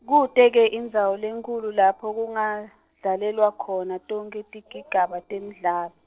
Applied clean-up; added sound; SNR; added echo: neural separator model SepFormer DNS4.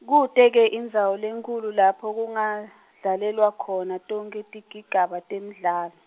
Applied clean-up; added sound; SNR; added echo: none; none; none; none.